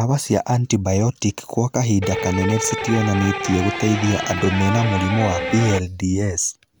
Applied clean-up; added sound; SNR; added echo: none; Electric guitar; 5 dB; none.